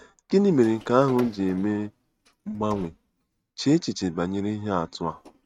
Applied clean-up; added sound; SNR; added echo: neural mask model RNNoise.